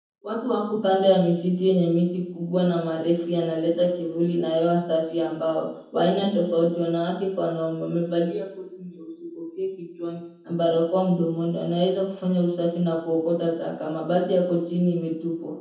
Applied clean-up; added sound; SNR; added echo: none; none; none; reverberation time 0.7 s.